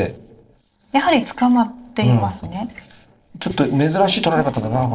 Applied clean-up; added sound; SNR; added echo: neural separator model SepFormer DNS4.